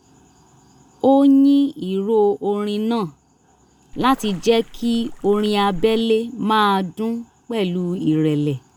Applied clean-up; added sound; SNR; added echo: none; Splash, splatter; 16 dB; none.